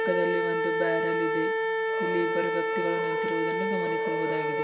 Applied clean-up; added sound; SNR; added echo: none; Wind instrument, woodwind instrument; -5 dB; reverberation time 2.7 s.